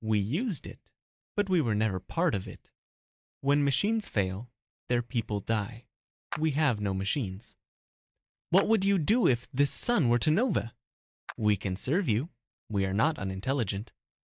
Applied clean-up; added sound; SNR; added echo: neural mask model DeepFilterNet 3.